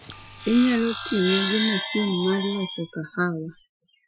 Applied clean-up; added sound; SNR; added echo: classical method Wiener filter.